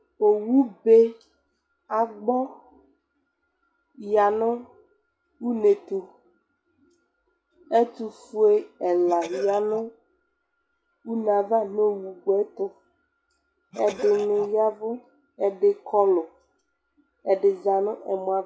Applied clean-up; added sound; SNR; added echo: classical method log-MMSE.